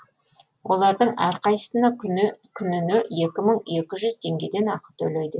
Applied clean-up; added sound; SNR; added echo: none; none; none; none.